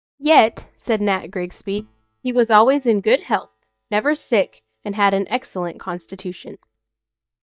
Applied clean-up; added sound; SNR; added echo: neural mask model DeepFilterNet 3.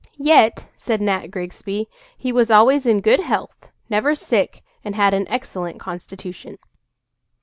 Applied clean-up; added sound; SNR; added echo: none; none; none; none.